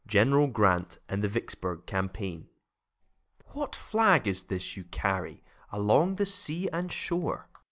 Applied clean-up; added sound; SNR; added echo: none; none; none; none.